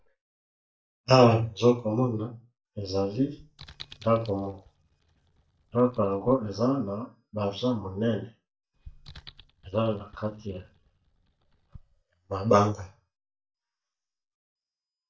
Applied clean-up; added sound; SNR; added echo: neural mask model DeepFilterNet 3.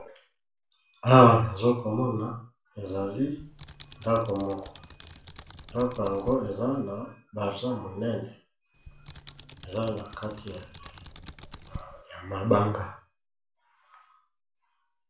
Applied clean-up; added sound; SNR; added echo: none; Computer keyboard; 17 dB; reverberation time 0.3 s.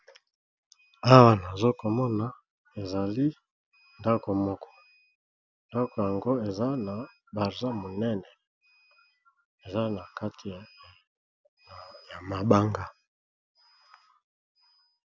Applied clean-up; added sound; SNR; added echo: none; none; none; none.